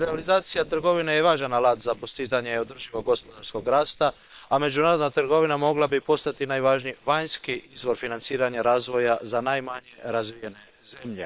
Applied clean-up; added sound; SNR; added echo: neural separator model SepFormer WHAM!.